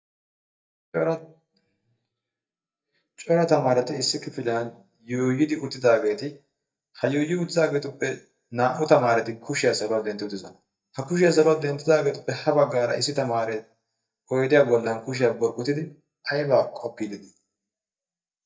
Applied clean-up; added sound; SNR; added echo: neural mask model DeepFilterNet 3.